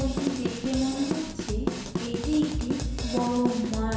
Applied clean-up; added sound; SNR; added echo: none; Drum kit; 3 dB; reverberation time 1.1 s.